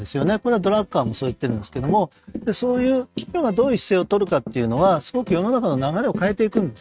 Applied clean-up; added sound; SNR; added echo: neural mask model RNNoise.